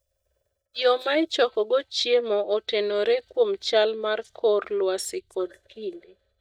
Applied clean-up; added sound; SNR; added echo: neural mask model DeepFilterNet 3.